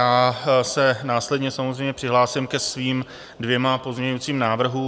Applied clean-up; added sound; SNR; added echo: none; none; none; none.